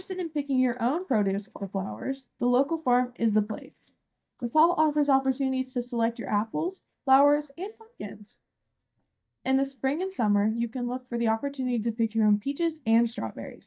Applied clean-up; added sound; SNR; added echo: neural mask model DeepFilterNet 3.